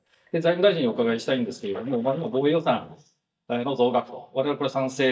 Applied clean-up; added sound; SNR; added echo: neural mask model DeepFilterNet 3.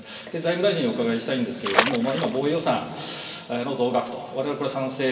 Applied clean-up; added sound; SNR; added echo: none; Water / Splash, splatter; 1 dB; reverberation time 2.7 s.